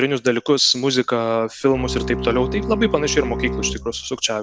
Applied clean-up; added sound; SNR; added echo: none; Bowed string instrument; 7 dB; none.